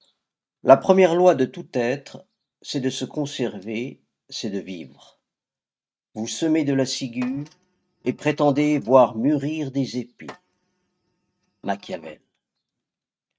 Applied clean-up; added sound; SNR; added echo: neural mask model RNNoise.